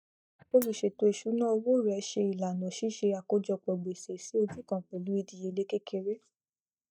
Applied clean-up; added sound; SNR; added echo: neural mask model DeepFilterNet 3.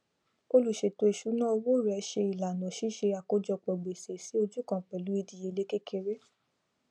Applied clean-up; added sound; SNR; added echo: none; none; none; none.